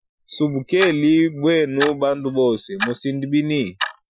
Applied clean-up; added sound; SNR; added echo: classical method Wiener filter.